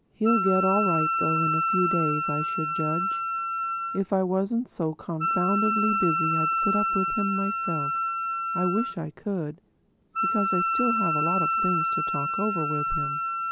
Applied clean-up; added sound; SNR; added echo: none; Wind instrument, woodwind instrument; -2 dB; none.